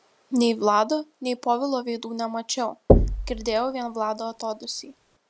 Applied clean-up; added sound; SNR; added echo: none; Knock / Wood; -2 dB; none.